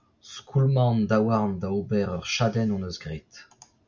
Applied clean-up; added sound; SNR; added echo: none; none; none; none.